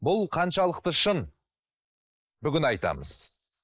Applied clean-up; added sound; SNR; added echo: neural mask model Resemble Enhance denoiser.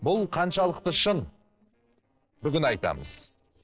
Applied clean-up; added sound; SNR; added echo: neural separator model SepFormer DNS4.